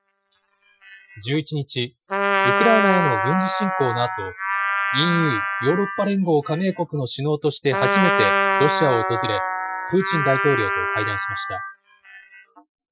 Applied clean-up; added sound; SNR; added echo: classical method Wiener filter.